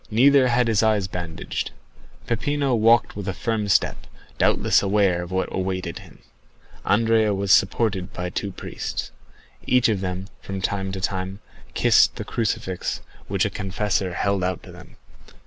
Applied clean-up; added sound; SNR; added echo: none; none; none; none.